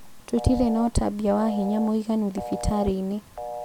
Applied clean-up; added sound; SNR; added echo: none; Telephone; 12 dB; none.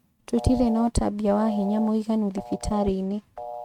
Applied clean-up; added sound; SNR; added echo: neural mask model RNNoise.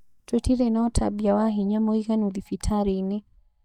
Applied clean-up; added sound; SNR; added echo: neural mask model DeepFilterNet 3.